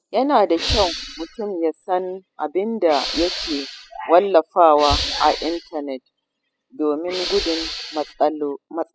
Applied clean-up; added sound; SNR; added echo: classical method spectral subtraction.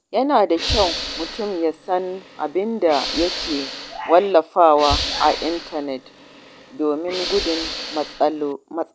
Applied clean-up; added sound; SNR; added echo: none; Hiss / Breathing; 8 dB; none.